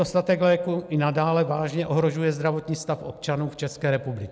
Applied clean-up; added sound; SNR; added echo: none; none; none; none.